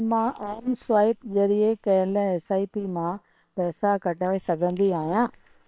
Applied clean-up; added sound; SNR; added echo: neural separator model SepFormer WHAM!.